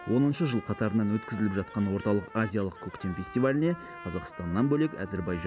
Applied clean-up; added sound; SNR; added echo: none; Trumpet; 17 dB; none.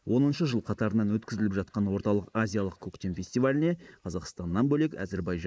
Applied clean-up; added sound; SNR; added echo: neural mask model Resemble Enhance denoiser.